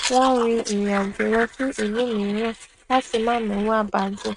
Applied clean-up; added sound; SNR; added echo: neural mask model RNNoise.